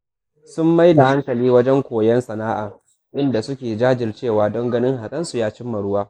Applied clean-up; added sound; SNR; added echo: neural mask model Resemble Enhance denoiser.